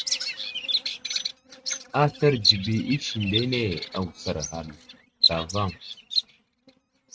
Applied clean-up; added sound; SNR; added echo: neural mask model RNNoise.